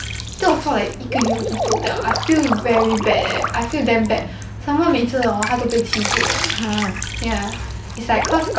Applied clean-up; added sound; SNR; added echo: none; Drip; 5 dB; none.